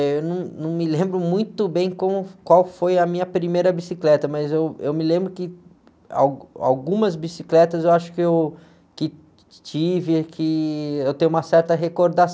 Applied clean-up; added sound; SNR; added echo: none; none; none; none.